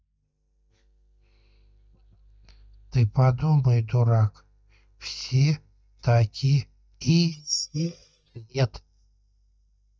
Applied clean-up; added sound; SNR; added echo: neural mask model DeepFilterNet 3.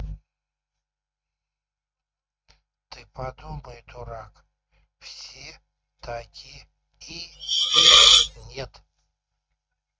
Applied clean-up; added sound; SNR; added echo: neural mask model RNNoise.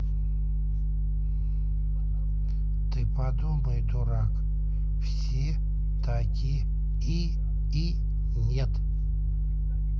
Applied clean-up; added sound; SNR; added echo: none; none; none; none.